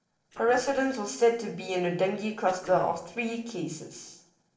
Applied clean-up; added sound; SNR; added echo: neural separator model SepFormer DNS4.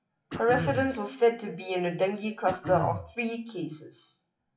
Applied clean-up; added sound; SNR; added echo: classical method WPE with log-MMSE.